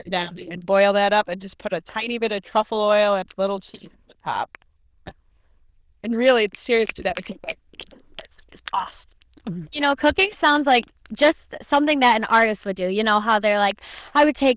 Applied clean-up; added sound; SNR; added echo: neural diffusion model UNIVERSE++.